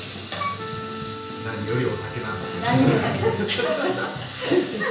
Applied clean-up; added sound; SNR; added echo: none; Wind instrument, woodwind instrument; 11 dB; reverberation time 0.5 s.